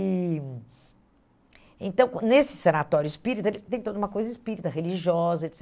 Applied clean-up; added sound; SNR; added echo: none; none; none; none.